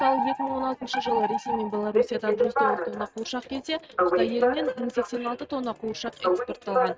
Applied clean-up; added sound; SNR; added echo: neural mask model RNNoise.